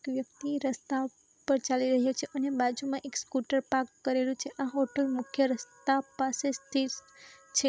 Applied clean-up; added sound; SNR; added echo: none; none; none; none.